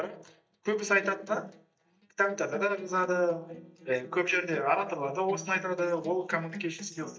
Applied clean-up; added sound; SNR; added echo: neural mask model DeepFilterNet 3.